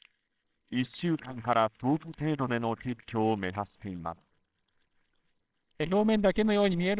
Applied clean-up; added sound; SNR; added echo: neural separator model SepFormer WHAMR!.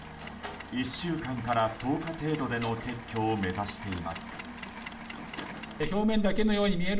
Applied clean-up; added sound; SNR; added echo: none; Mechanisms; 16 dB; reverberation time 0.4 s.